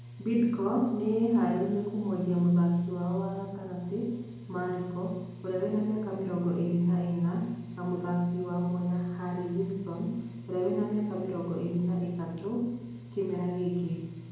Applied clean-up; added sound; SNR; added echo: none; Mechanical fan; 16 dB; reverberation time 0.9 s.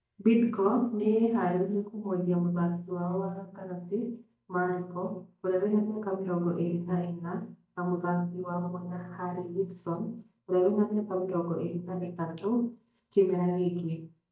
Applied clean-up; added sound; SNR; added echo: neural mask model DeepFilterNet 3.